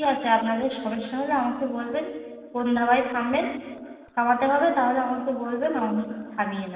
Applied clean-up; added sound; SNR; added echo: neural separator model SepFormer DNS4.